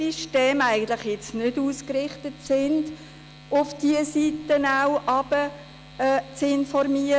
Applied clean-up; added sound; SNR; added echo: none; none; none; none.